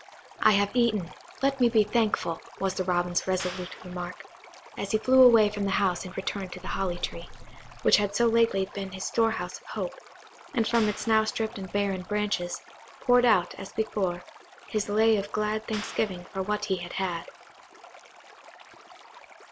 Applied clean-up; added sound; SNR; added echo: none; Clapping + Stream; 18 dB; none.